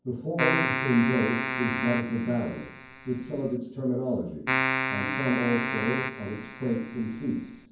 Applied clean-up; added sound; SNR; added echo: none; Keyboard (musical); 2 dB; reverberation time 0.9 s.